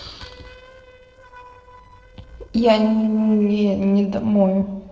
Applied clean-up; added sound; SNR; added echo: neural separator model SepFormer DNS4.